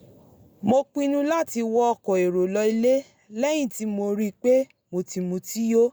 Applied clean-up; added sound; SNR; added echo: neural mask model Resemble Enhance denoiser.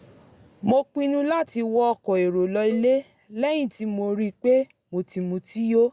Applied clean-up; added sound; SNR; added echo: none; Cowbell; 20 dB; none.